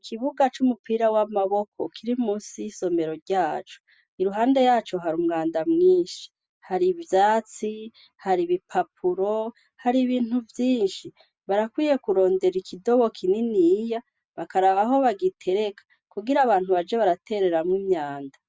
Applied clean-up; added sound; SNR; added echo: none; none; none; none.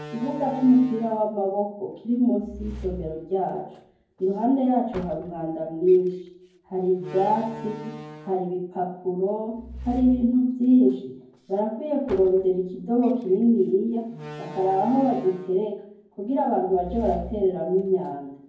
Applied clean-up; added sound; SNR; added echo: none; Slam; 18 dB; reverberation time 0.9 s.